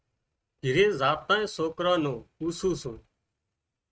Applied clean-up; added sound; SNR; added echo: neural mask model RNNoise.